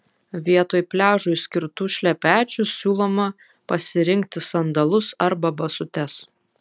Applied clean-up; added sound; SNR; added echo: none; none; none; none.